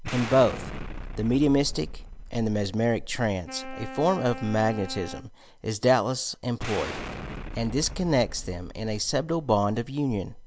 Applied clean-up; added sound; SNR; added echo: none; Wind instrument, woodwind instrument + Explosion; 12 dB; none.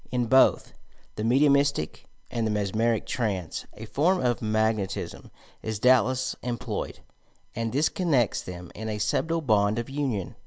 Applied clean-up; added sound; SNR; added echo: none; none; none; none.